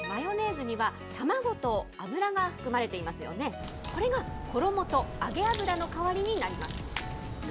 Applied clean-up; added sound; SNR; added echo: none; Crack; 7 dB; none.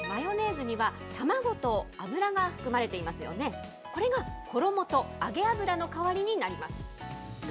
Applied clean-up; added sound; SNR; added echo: none; none; none; none.